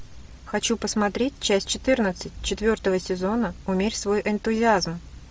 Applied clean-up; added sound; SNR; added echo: none; none; none; none.